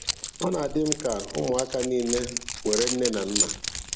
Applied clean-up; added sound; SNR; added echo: none; Keys jangling; 3 dB; none.